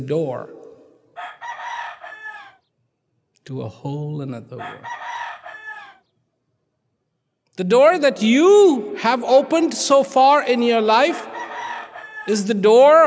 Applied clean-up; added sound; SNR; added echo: none; Chicken, rooster; 16 dB; none.